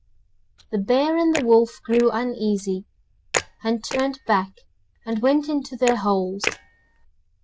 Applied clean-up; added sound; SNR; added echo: neural diffusion model UNIVERSE++.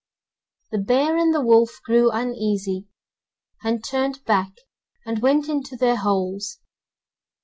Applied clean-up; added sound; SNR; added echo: none; none; none; none.